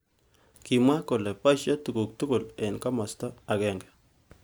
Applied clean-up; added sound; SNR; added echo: none; none; none; none.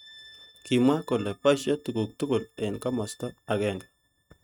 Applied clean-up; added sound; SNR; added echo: neural mask model RNNoise.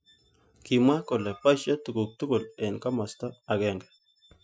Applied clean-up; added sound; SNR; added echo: classical method Wiener filter.